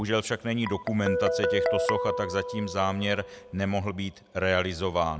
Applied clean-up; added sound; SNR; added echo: none; Guitar; 4 dB; none.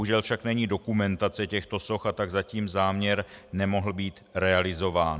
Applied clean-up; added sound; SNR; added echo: none; none; none; none.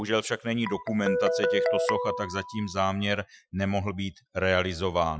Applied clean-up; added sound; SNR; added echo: classical method Wiener filter.